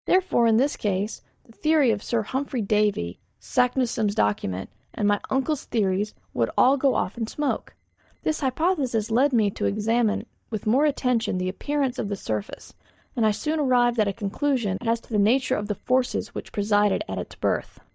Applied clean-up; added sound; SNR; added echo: neural mask model DeepFilterNet 3.